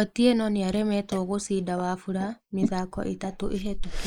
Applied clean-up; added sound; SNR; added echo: neural mask model Resemble Enhance denoiser.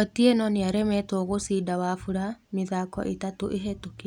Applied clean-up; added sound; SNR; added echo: none; none; none; none.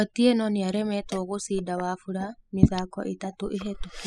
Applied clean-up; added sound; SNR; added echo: classical method spectral subtraction.